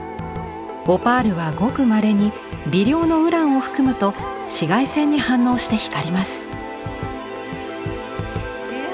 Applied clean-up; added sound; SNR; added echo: none; none; none; none.